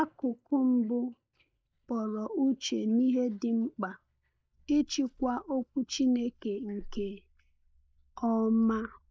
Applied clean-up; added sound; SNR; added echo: neural mask model DeepFilterNet 3.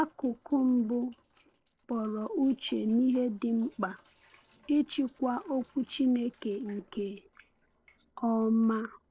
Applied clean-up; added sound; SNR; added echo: neural separator model SepFormer DNS4.